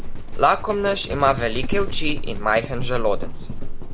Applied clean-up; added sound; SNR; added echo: none; Livestock, farm animals, working animals; 1 dB; none.